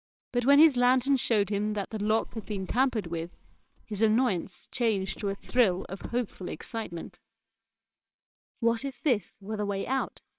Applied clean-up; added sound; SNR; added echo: neural separator model SepFormer WHAMR!.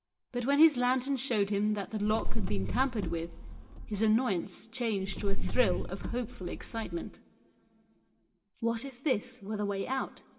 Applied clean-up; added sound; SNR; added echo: none; Car; -5 dB; reverberation time 2.3 s.